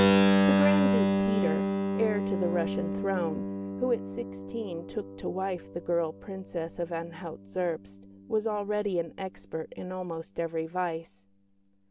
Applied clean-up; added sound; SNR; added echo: none; Keyboard (musical); -2 dB; none.